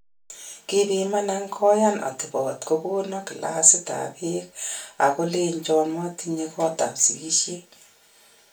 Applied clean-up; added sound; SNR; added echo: none; none; none; reverberation time 0.3 s.